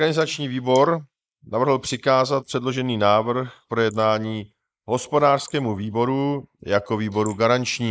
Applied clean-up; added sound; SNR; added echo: neural mask model Resemble Enhance denoiser.